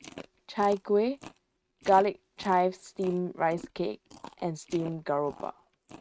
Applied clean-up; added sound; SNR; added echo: neural mask model RNNoise.